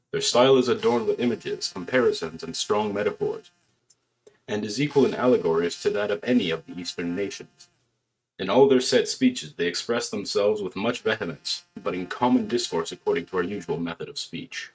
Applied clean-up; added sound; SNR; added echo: neural mask model RNNoise.